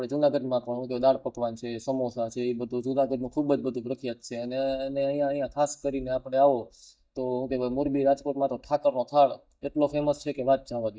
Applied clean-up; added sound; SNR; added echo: neural mask model DeepFilterNet 3.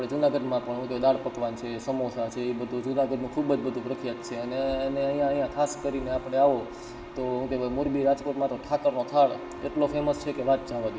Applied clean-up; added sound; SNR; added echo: none; Wind instrument, woodwind instrument; 17 dB; reverberation time 1.6 s.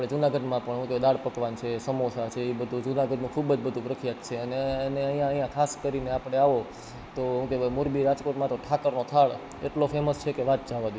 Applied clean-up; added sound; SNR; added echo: none; none; none; none.